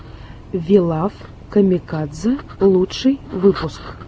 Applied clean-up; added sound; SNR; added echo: none; none; none; none.